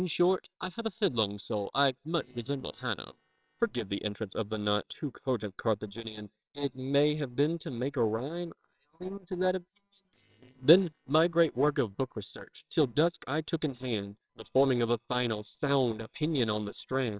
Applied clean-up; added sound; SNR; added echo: neural separator model SepFormer WHAMR!.